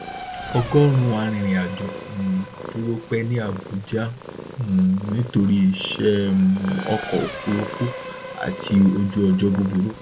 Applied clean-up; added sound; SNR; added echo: none; Race car, auto racing / Accelerating, revving, vroom + Purr; 13 dB; none.